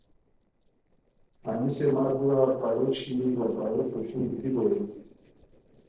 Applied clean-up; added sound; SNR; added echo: neural separator model SepFormer DNS4.